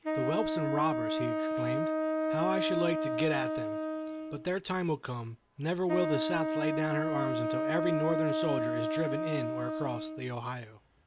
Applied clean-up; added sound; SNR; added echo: none; Wind instrument, woodwind instrument; -1 dB; none.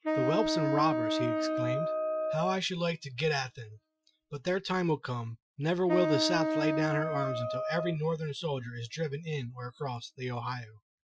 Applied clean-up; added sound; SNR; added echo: classical method Wiener filter.